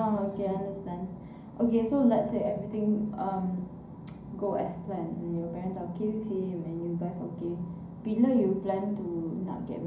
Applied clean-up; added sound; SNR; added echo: none; none; none; reverberation time 0.5 s.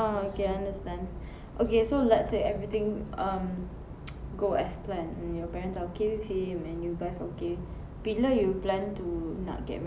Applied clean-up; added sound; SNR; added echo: none; none; none; none.